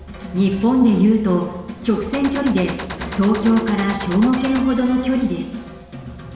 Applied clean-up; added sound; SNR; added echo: none; Gunshot, gunfire; 13 dB; reverberation time 1.1 s.